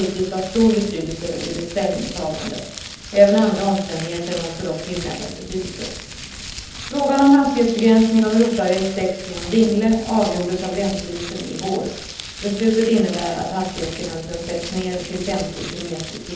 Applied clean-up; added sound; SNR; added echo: none; Crumpling, crinkling; 13 dB; reverberation time 1.3 s.